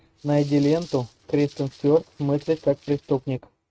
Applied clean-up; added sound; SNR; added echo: neural mask model RNNoise.